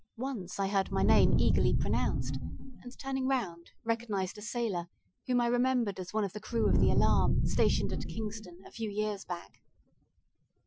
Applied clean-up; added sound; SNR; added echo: classical method Wiener filter.